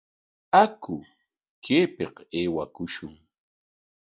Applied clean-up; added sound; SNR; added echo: none; none; none; none.